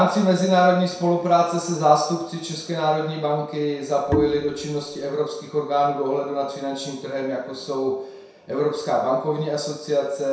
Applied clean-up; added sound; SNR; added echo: none; Bowed string instrument; 6 dB; reverberation time 0.7 s.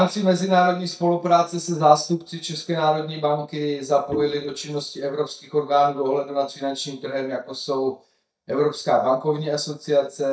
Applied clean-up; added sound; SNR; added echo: neural mask model DeepFilterNet 3.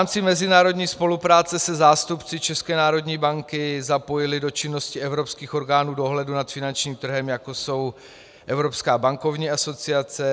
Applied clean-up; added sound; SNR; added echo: none; none; none; none.